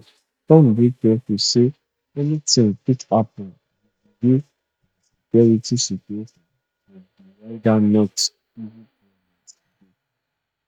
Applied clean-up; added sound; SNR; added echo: neural mask model DeepFilterNet 3.